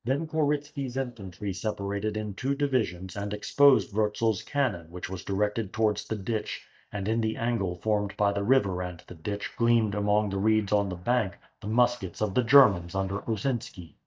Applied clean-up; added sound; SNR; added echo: neural mask model DeepFilterNet 3.